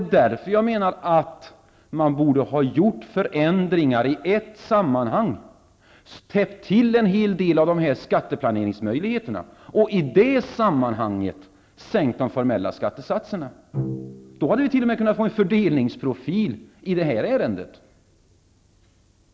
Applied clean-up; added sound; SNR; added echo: none; Bowed string instrument; 14 dB; none.